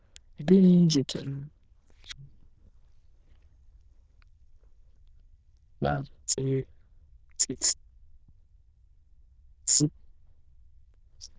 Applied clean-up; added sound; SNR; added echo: neural diffusion model UNIVERSE++.